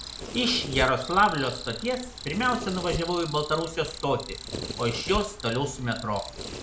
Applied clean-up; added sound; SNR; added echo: none; Cricket + Domestic sounds, home sounds; 9 dB; none.